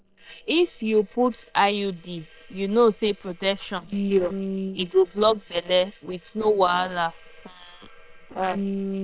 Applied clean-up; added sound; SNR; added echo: neural separator model SepFormer WHAM!.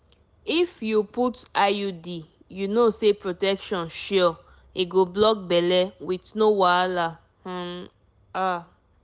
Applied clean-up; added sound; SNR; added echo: none; none; none; none.